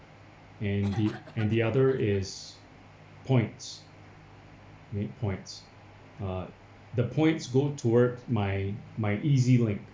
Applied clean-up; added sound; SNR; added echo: none; Cough; 19 dB; none.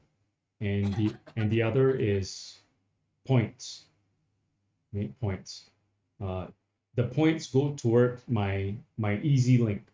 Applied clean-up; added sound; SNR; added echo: neural mask model RNNoise.